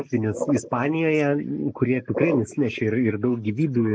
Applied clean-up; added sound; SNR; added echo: neural mask model Resemble Enhance denoiser.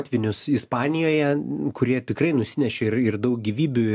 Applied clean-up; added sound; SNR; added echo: none; none; none; none.